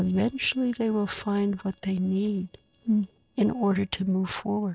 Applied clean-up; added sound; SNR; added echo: neural separator model SepFormer DNS4.